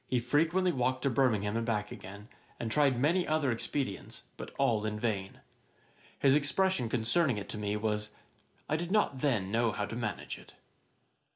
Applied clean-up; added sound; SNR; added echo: none; none; none; none.